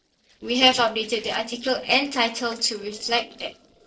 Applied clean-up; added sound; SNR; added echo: neural separator model SepFormer DNS4.